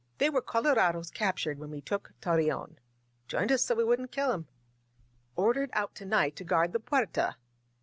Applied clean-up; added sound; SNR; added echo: none; none; none; none.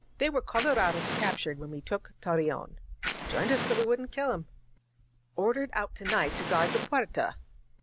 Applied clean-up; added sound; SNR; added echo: none; Fire; 6 dB; none.